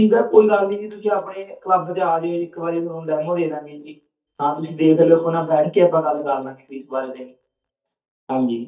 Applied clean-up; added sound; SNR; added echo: neural mask model DeepFilterNet 3.